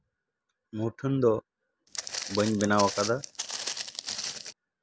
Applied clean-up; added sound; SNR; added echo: none; Walk, footsteps; 6 dB; none.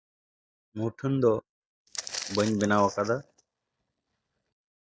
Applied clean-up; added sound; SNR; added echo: neural mask model DeepFilterNet 3.